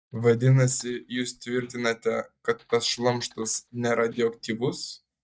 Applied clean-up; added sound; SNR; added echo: neural mask model DeepFilterNet 3.